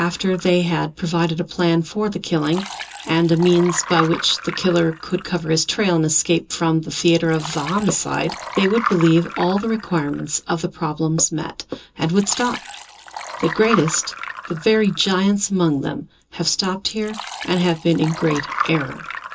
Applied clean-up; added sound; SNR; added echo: none; Liquid; 12 dB; reverberation time 0.2 s.